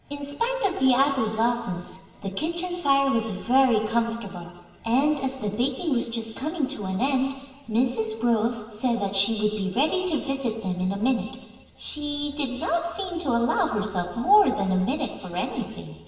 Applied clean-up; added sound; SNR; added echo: none; none; none; reverberation time 1.5 s.